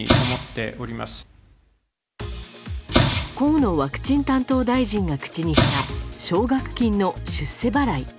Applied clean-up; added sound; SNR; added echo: none; Explosion; 2 dB; none.